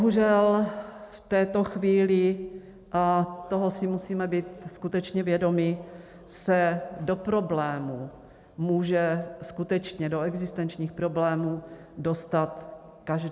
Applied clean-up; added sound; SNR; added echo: none; none; none; none.